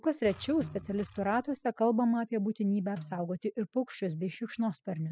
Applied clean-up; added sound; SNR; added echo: classical method spectral subtraction.